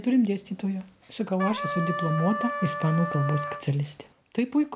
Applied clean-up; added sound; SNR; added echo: none; Trumpet; 6 dB; none.